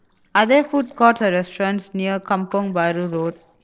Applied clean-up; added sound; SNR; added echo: neural separator model SepFormer DNS4.